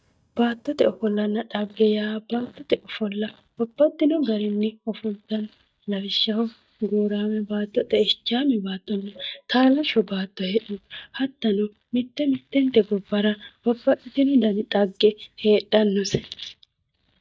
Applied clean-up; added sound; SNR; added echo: neural mask model DeepFilterNet 3.